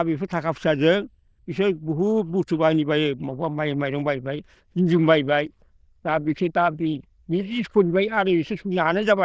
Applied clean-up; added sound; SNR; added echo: neural diffusion model UNIVERSE++.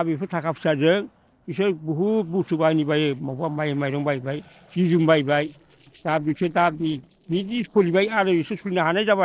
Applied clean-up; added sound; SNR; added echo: neural separator model SepFormer DNS4.